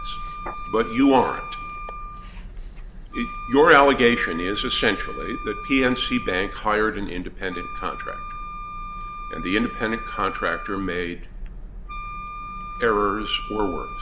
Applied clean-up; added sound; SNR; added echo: none; Wind instrument, woodwind instrument; 12 dB; none.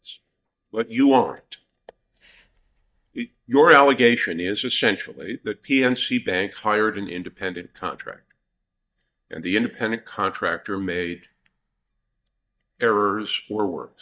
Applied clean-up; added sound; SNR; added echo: neural mask model DeepFilterNet 3.